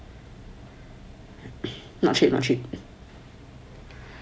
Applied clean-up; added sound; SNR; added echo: none; none; none; none.